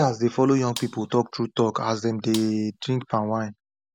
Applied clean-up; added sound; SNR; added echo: none; Gunshot, gunfire; 18 dB; none.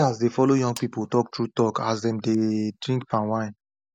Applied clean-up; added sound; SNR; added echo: neural mask model DeepFilterNet 3.